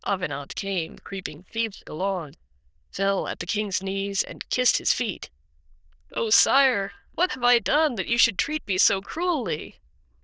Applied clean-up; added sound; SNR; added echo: neural diffusion model UNIVERSE++.